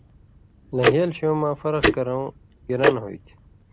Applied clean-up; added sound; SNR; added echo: none; Tick-tock; 0 dB; none.